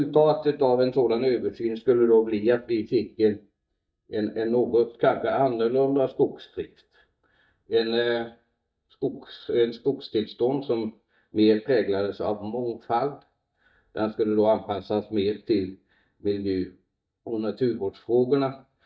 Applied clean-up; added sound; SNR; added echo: neural mask model DeepFilterNet 3.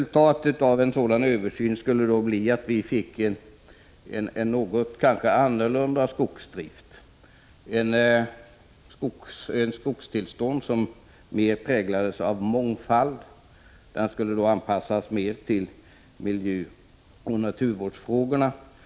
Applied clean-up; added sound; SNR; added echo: none; none; none; none.